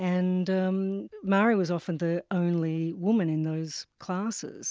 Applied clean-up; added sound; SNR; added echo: none; none; none; none.